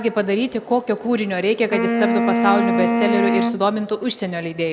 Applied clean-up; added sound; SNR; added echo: none; Wind instrument, woodwind instrument; 0 dB; none.